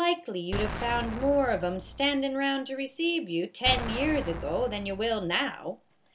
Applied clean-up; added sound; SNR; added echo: none; Explosion; 9 dB; none.